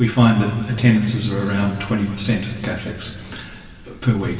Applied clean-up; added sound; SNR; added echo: none; none; none; reverberation time 2.3 s.